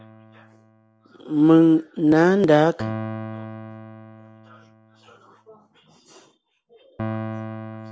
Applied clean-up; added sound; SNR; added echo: none; Piano; 13 dB; none.